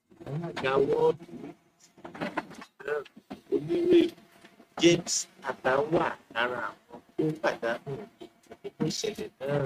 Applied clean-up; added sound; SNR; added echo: neural mask model RNNoise.